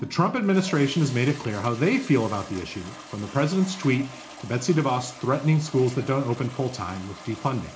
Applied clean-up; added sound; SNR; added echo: none; Toilet flush; 17 dB; reverberation time 0.4 s.